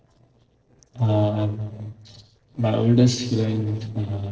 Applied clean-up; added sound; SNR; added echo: neural separator model SepFormer DNS4.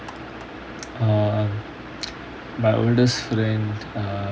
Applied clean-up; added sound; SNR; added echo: none; none; none; none.